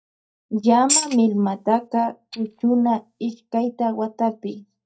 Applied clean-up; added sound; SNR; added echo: neural mask model DeepFilterNet 3.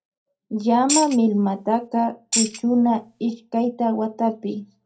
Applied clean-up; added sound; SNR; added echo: none; Tambourine; 5 dB; reverberation time 0.3 s.